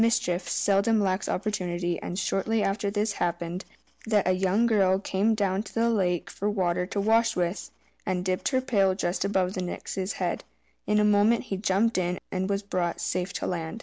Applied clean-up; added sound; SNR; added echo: none; none; none; none.